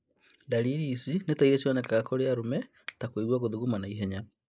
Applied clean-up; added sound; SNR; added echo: neural mask model Resemble Enhance denoiser.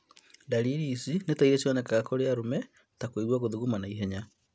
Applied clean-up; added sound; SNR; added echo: none; none; none; none.